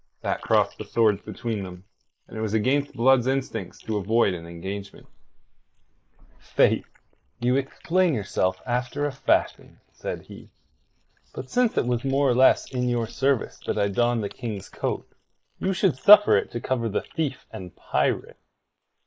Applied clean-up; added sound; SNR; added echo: neural mask model Resemble Enhance denoiser.